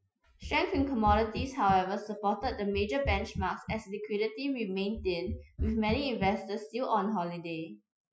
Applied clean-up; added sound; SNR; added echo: classical method Wiener filter.